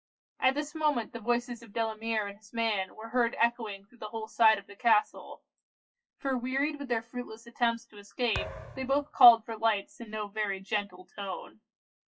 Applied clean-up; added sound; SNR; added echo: classical method WPE with log-MMSE.